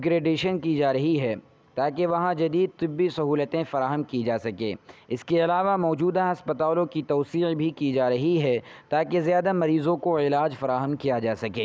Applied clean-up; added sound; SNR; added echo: none; none; none; none.